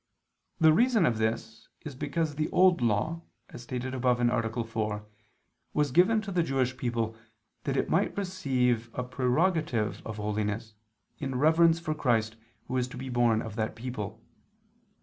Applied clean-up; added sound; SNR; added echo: none; none; none; none.